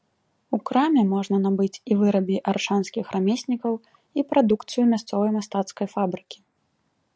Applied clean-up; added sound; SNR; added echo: none; none; none; none.